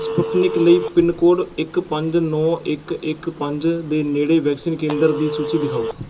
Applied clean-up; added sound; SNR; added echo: none; Telephone; 10 dB; reverberation time 0.2 s.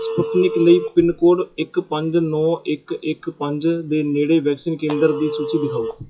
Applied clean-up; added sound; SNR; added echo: classical method WPE with log-MMSE.